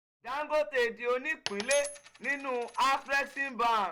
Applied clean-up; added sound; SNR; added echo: none; Coin (dropping); 13 dB; none.